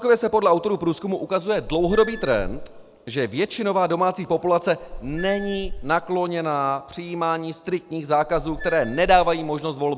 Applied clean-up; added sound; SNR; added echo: none; Squeak / Screech; 10 dB; none.